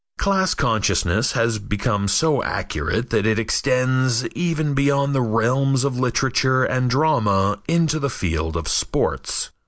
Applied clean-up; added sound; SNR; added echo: none; none; none; none.